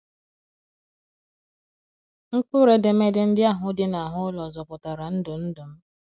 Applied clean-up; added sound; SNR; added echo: none; none; none; none.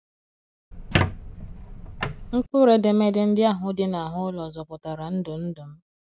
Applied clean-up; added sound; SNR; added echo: none; Squeak; 4 dB; none.